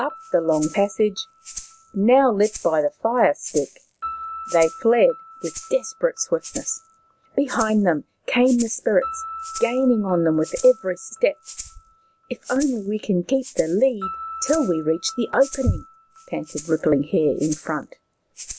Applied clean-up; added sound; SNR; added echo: none; Rattle (instrument) + Piano; 15 dB; none.